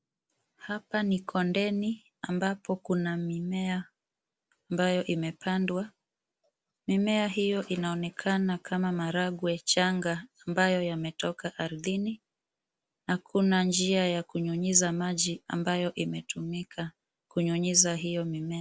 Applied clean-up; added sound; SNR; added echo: none; none; none; none.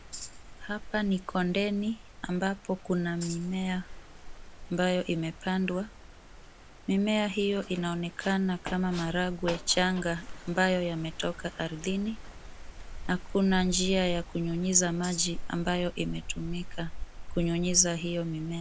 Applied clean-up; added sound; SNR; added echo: none; Tambourine + Wind; 10 dB; none.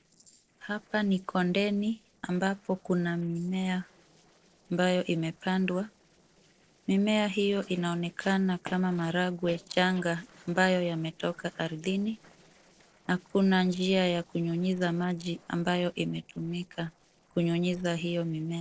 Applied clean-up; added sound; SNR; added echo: neural separator model SepFormer DNS4.